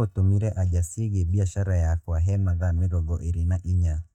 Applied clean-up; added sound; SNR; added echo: neural mask model DeepFilterNet 3.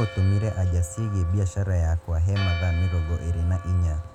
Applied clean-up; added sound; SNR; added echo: none; Church bell; 17 dB; none.